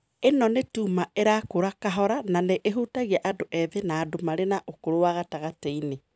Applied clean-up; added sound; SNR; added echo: none; none; none; none.